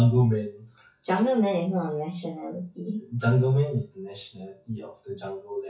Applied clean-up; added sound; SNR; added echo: classical method WPE with log-MMSE.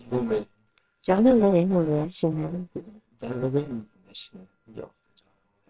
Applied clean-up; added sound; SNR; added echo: neural separator model SepFormer WHAMR!.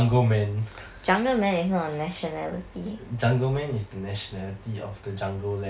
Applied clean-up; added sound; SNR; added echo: none; none; none; none.